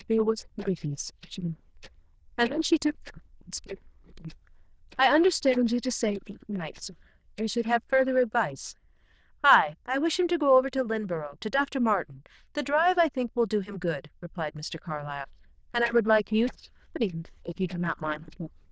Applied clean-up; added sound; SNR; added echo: neural diffusion model UNIVERSE++.